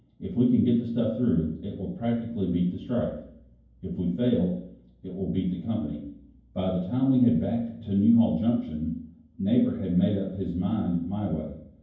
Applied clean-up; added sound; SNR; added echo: none; none; none; reverberation time 0.9 s.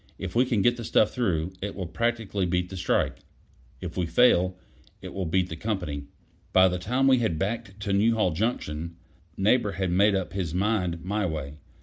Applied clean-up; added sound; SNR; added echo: none; none; none; none.